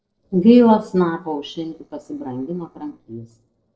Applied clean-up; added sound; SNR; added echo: neural separator model SepFormer DNS4.